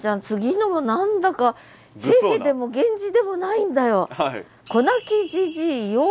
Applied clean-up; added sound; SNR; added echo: none; none; none; none.